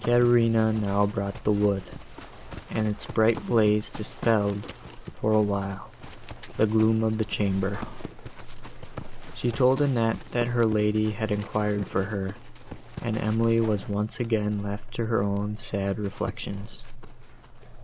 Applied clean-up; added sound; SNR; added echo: none; Livestock, farm animals, working animals; 12 dB; none.